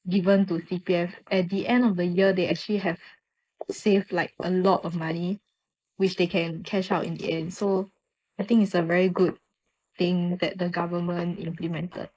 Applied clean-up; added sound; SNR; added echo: neural mask model Resemble Enhance denoiser.